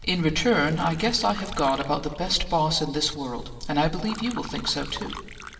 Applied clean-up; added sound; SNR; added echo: none; Liquid; 17 dB; reverberation time 1.7 s.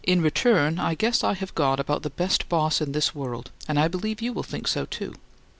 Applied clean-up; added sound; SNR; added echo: none; none; none; none.